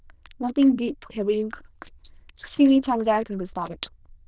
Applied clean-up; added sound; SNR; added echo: neural diffusion model UNIVERSE++.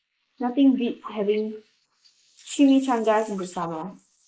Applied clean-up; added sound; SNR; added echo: neural mask model Resemble Enhance denoiser.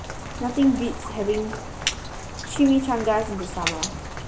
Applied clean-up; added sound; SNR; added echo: none; Rain; 7 dB; none.